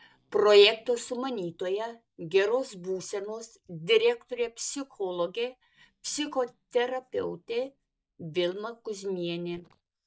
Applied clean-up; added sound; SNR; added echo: neural mask model DeepFilterNet 3.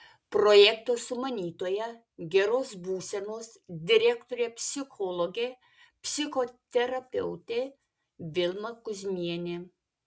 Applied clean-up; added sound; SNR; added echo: none; none; none; none.